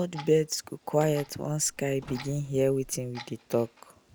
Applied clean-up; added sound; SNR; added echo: none; Truck + Clock; 19 dB; none.